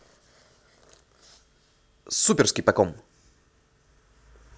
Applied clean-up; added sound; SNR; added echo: none; none; none; none.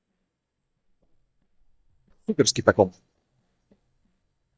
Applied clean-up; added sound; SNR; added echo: neural mask model DeepFilterNet 3.